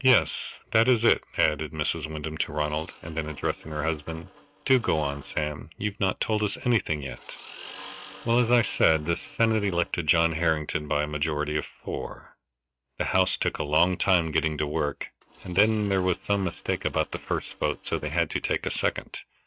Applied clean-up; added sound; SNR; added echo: neural mask model RNNoise.